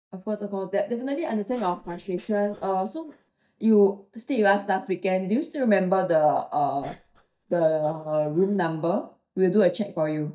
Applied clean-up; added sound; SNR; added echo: neural mask model DeepFilterNet 3.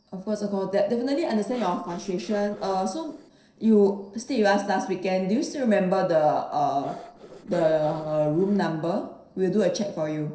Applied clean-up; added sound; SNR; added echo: neural separator model SepFormer DNS4.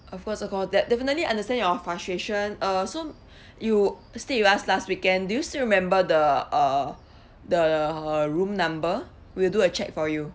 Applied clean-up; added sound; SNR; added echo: none; none; none; none.